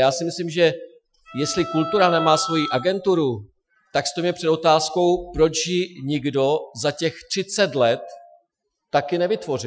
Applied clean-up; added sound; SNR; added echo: classical method Wiener filter.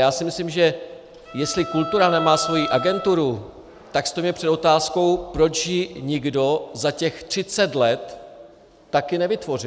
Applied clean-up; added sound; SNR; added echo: none; Bowed string instrument; 8 dB; none.